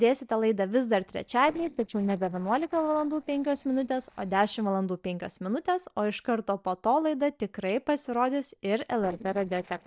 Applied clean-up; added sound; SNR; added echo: neural separator model SepFormer DNS4.